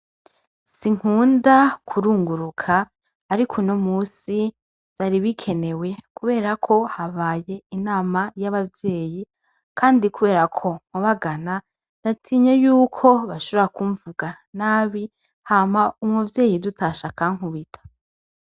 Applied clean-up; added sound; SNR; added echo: none; none; none; none.